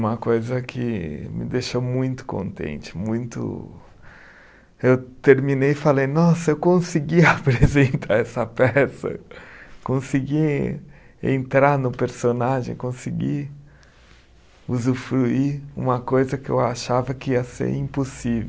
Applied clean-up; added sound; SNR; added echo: none; none; none; none.